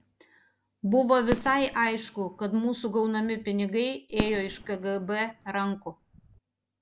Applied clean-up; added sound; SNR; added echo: none; Fireworks; 11 dB; none.